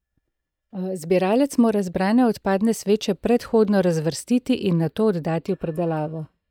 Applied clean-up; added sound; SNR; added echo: neural mask model DeepFilterNet 3.